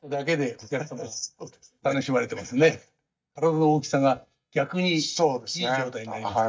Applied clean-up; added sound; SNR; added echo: neural mask model DeepFilterNet 3.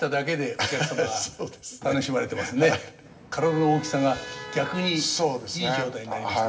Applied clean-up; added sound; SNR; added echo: none; Motor vehicle (road); 14 dB; reverberation time 0.7 s.